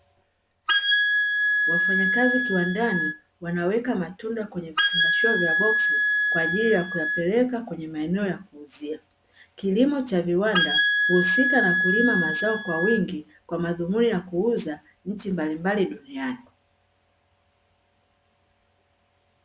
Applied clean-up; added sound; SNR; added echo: none; Wind instrument, woodwind instrument; -3 dB; none.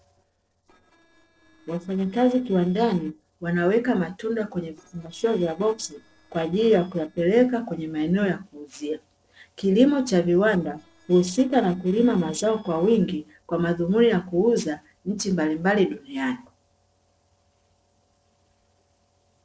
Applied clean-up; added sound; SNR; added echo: neural separator model SepFormer DNS4.